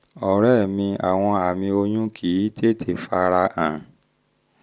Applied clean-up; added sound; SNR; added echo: none; none; none; none.